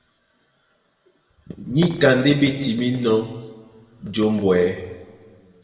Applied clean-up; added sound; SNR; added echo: none; none; none; reverberation time 1.6 s.